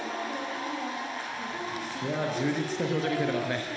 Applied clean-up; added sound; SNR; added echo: none; none; none; reverberation time 1.1 s.